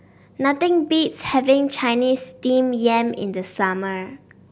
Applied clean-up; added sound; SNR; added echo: none; none; none; none.